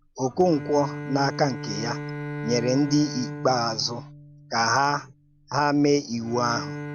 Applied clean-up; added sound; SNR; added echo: none; Bowed string instrument; 11 dB; none.